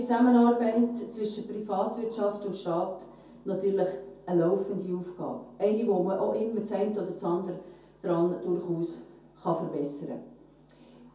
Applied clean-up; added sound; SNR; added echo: none; none; none; reverberation time 0.6 s.